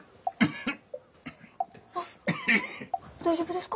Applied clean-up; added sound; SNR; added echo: none; none; none; none.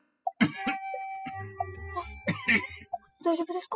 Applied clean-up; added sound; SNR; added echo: classical method spectral subtraction.